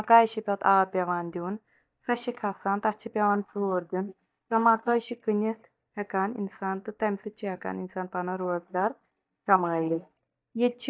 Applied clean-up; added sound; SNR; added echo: neural mask model DeepFilterNet 3.